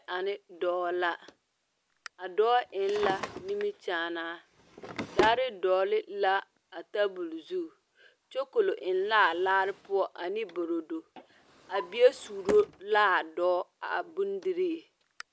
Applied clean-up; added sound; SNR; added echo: none; Drawer open or close; 13 dB; none.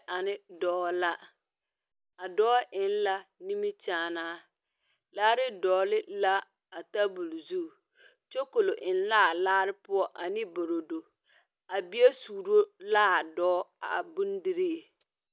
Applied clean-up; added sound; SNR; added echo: none; none; none; none.